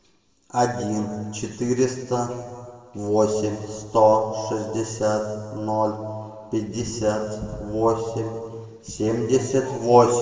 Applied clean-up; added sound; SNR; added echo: none; none; none; reverberation time 1.6 s.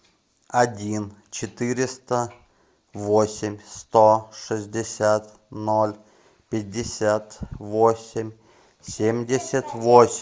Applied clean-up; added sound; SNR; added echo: none; none; none; none.